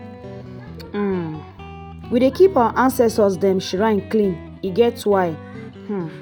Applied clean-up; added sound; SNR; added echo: none; Guitar; 16 dB; none.